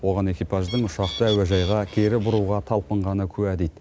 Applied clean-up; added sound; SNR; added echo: none; Bird; 14 dB; none.